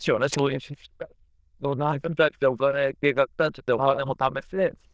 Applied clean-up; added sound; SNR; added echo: neural diffusion model UNIVERSE++.